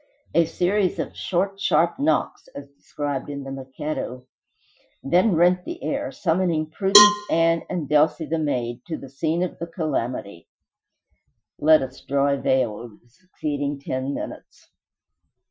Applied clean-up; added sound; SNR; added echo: classical method Wiener filter.